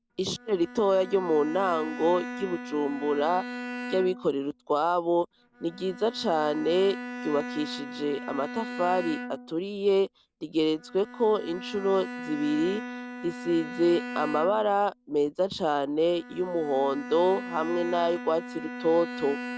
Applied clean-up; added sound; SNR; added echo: none; Bowed string instrument; 11 dB; none.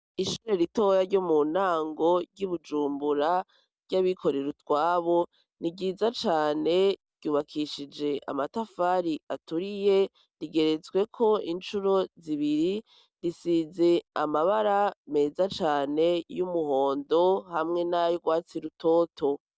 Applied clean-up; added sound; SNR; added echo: none; none; none; none.